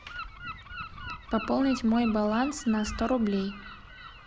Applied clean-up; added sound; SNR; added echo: none; Gull, seagull; 13 dB; none.